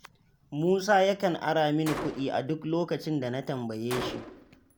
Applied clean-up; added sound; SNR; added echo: none; Gunshot, gunfire; 14 dB; none.